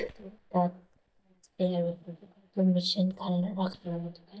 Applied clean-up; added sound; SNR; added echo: neural mask model DeepFilterNet 3.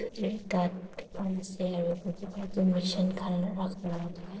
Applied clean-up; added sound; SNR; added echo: neural separator model SepFormer DNS4.